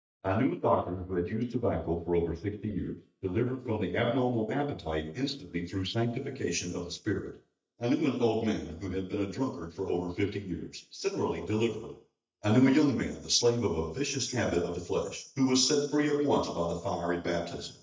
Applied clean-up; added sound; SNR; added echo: neural mask model DeepFilterNet 3.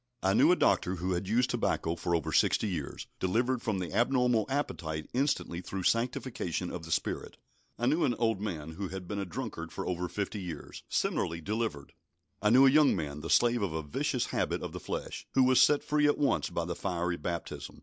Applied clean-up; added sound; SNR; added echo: none; none; none; none.